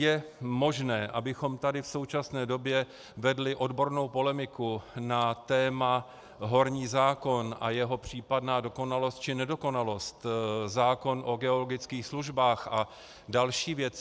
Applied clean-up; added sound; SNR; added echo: none; none; none; none.